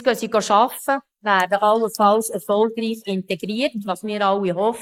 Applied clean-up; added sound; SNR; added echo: neural mask model Resemble Enhance denoiser.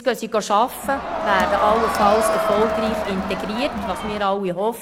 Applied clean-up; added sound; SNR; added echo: none; Crowd; 1 dB; none.